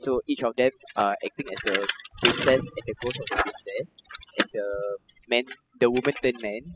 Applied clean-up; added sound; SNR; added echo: classical method spectral subtraction.